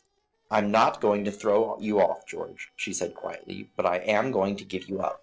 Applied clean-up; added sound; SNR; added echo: neural separator model SepFormer DNS4.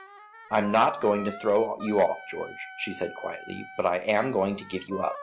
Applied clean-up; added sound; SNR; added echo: none; Wind instrument, woodwind instrument; 15 dB; none.